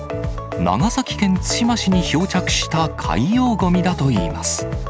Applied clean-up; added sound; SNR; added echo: none; none; none; none.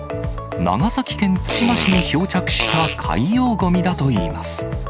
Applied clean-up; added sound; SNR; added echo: none; Fart; 6 dB; none.